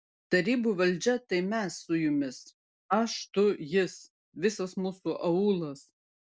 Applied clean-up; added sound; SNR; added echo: none; none; none; none.